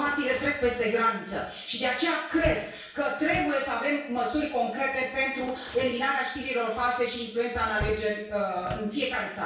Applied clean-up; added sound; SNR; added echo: none; Door; 16 dB; reverberation time 0.6 s.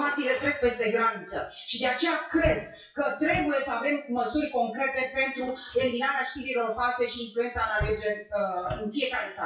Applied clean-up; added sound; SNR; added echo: classical method WPE with log-MMSE.